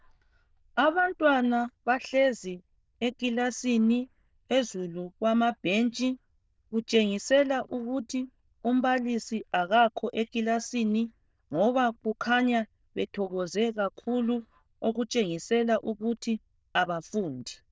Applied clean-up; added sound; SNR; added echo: neural diffusion model UNIVERSE++.